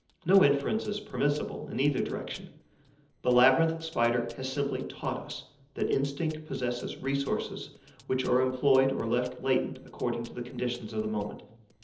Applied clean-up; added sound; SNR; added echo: neural separator model SepFormer DNS4.